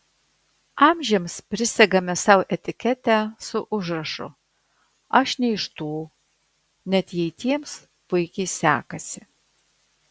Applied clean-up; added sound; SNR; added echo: none; none; none; none.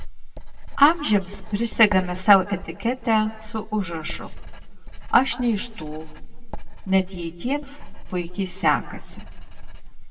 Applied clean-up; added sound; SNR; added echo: none; Writing; 7 dB; reverberation time 0.9 s.